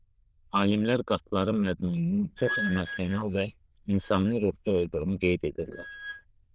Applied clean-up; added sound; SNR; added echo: neural diffusion model UNIVERSE++.